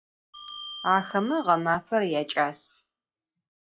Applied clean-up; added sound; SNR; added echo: classical method log-MMSE.